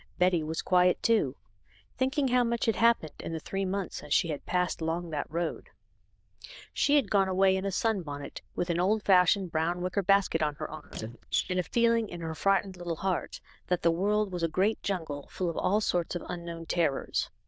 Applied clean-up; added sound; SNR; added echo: neural diffusion model UNIVERSE++.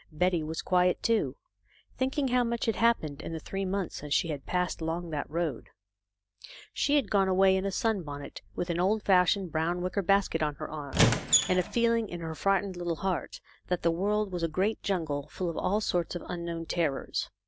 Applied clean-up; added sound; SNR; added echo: none; Squeak; -2 dB; none.